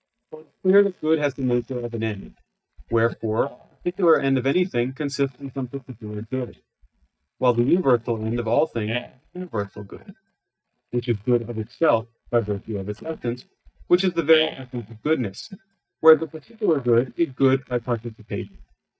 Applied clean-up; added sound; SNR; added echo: neural mask model DeepFilterNet 3.